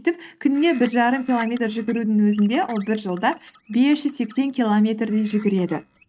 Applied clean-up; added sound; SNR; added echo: neural mask model RNNoise.